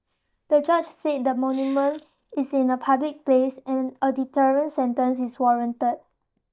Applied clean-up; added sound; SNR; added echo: neural mask model DeepFilterNet 3.